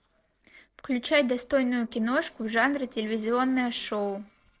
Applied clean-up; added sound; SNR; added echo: neural separator model SepFormer DNS4.